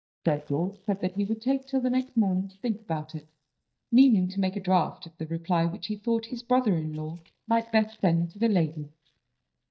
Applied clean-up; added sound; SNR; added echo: neural mask model DeepFilterNet 3.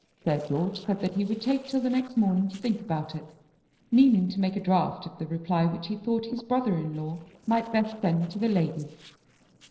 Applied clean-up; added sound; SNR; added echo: neural separator model SepFormer DNS4.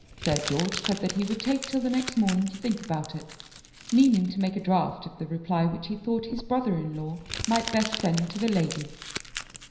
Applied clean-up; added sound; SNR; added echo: none; Crumpling, crinkling; 11 dB; reverberation time 0.9 s.